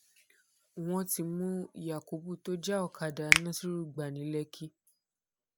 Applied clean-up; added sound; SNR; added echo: none; Finger snapping; -3 dB; none.